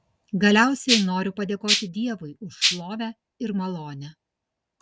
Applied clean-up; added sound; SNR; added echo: none; Rattle (instrument); -3 dB; none.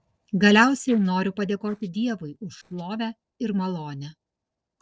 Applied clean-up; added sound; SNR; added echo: neural separator model SepFormer DNS4.